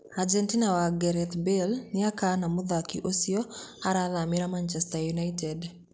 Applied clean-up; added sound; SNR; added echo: none; none; none; none.